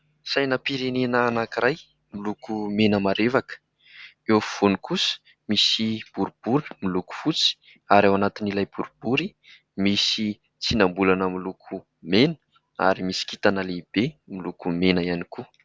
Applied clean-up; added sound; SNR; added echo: none; none; none; none.